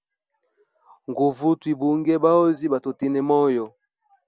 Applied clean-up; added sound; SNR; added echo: none; none; none; none.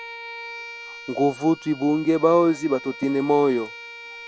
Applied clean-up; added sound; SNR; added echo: none; Bowed string instrument; 16 dB; none.